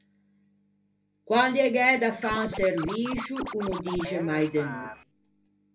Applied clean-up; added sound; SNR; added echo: none; Scratching (performance technique); 10 dB; reverberation time 0.3 s.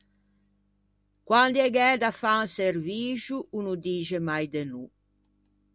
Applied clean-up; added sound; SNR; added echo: none; none; none; none.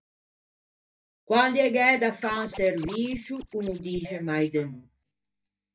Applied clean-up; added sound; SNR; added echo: neural mask model DeepFilterNet 3.